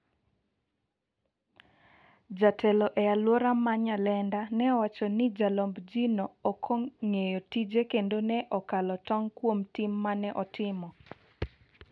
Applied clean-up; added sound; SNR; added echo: none; none; none; none.